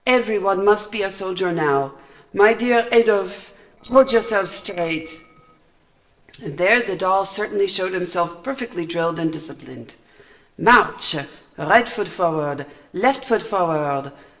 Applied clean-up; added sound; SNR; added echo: neural separator model SepFormer DNS4.